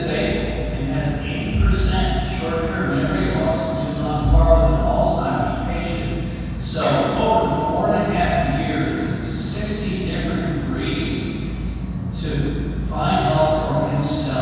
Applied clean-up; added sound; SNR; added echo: none; none; none; reverberation time 2.1 s.